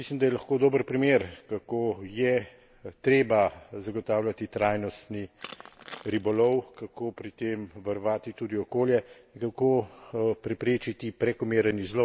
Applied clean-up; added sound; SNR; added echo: none; Crushing; 19 dB; none.